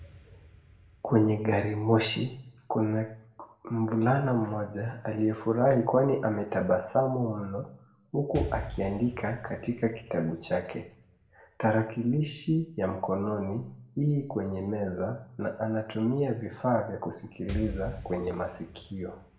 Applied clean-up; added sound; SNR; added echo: none; Explosion; 17 dB; reverberation time 0.6 s.